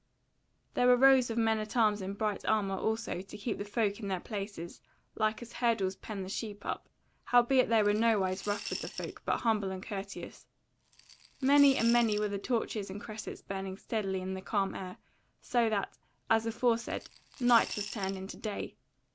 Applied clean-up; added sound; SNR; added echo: none; Coin (dropping) / Glass; 13 dB; none.